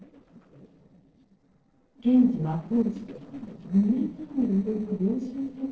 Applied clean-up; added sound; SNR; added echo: neural separator model SepFormer DNS4.